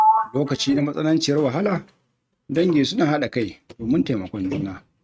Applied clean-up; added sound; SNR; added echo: neural mask model RNNoise.